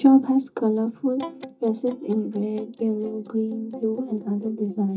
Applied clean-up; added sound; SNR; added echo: neural mask model DeepFilterNet 3.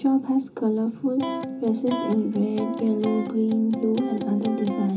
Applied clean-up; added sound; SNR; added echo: none; Electric guitar; 7 dB; reverberation time 0.2 s.